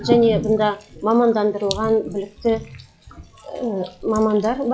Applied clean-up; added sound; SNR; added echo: classical method log-MMSE.